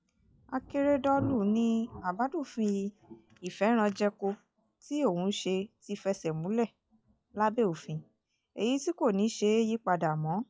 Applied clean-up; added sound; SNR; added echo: classical method log-MMSE.